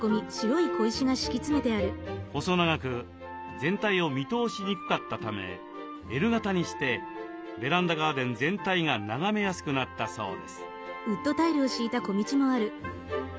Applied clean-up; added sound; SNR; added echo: none; none; none; none.